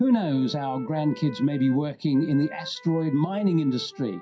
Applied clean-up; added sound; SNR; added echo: classical method WPE with log-MMSE.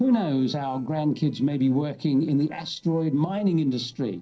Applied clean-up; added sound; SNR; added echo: neural separator model SepFormer DNS4.